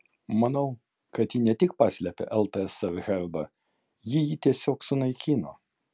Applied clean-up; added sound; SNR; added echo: none; none; none; none.